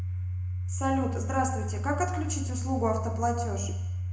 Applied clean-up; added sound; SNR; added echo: none; Domestic sounds, home sounds; 0 dB; reverberation time 0.9 s.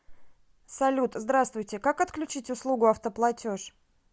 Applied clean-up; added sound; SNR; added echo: none; none; none; none.